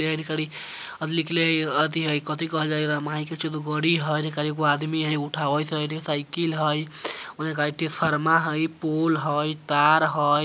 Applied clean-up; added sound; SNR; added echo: none; none; none; none.